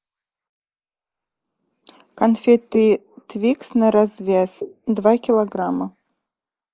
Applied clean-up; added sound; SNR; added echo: neural mask model Resemble Enhance denoiser.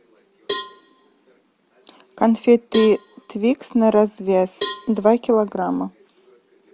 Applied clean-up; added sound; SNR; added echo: none; Cowbell; 12 dB; none.